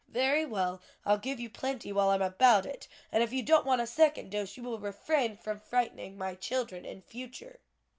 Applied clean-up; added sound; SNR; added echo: none; none; none; none.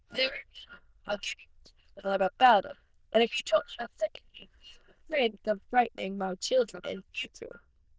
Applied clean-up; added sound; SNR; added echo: neural diffusion model UNIVERSE++.